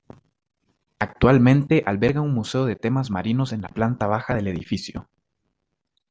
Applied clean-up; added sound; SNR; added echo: none; none; none; none.